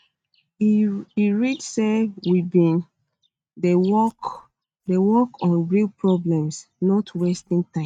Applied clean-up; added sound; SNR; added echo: neural mask model RNNoise.